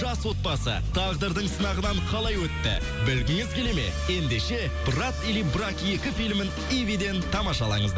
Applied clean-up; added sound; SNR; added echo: none; none; none; none.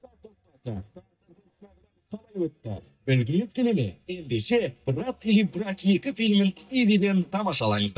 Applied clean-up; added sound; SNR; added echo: neural mask model DeepFilterNet 3.